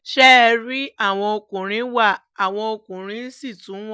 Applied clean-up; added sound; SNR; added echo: none; none; none; none.